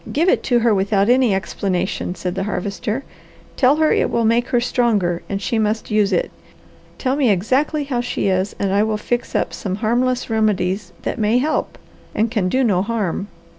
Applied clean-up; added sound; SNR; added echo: none; none; none; none.